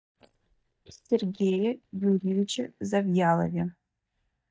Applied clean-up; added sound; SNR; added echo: neural mask model DeepFilterNet 3.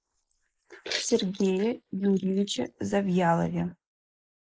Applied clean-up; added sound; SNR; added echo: neural mask model Resemble Enhance denoiser.